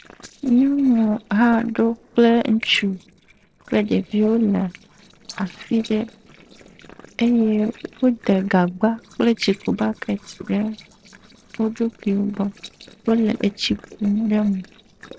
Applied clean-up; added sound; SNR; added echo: neural separator model SepFormer DNS4.